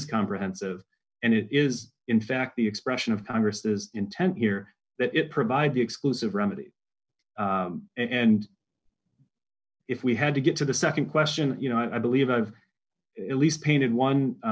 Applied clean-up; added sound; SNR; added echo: none; none; none; none.